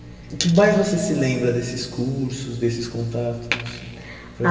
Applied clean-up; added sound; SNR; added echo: none; none; none; reverberation time 2.3 s.